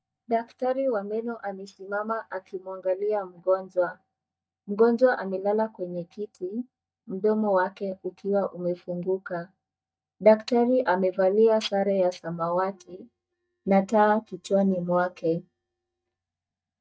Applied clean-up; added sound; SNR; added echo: neural mask model DeepFilterNet 3.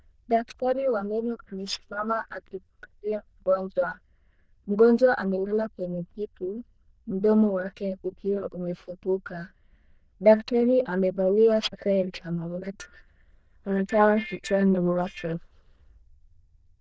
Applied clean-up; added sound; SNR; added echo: neural diffusion model UNIVERSE++.